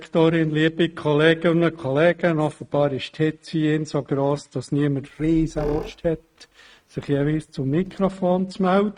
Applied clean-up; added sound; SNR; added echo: neural mask model RNNoise.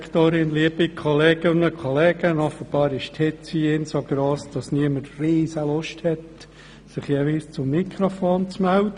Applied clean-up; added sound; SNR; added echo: none; none; none; none.